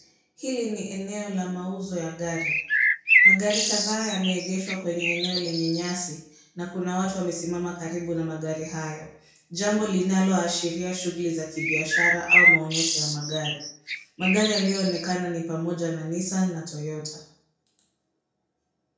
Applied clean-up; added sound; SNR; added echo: none; Bird; -5 dB; reverberation time 0.5 s.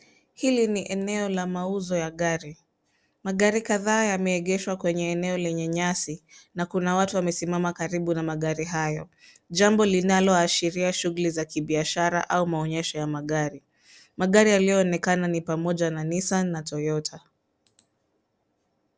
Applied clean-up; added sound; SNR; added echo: none; none; none; none.